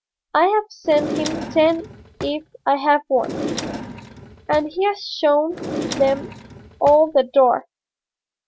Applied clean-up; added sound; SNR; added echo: none; Drawer open or close; 10 dB; none.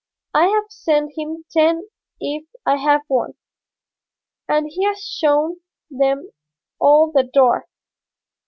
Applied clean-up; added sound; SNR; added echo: none; none; none; none.